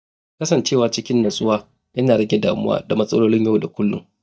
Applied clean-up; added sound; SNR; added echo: neural mask model DeepFilterNet 3.